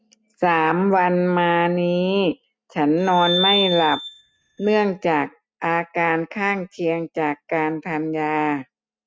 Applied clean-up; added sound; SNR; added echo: neural mask model RNNoise.